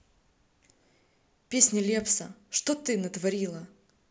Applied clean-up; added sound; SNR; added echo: none; none; none; none.